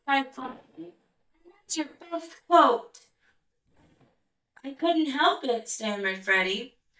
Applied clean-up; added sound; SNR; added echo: neural mask model DeepFilterNet 3.